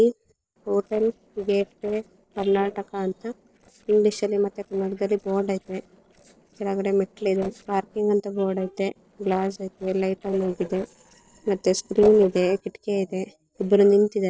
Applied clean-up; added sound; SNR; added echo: neural separator model SepFormer DNS4.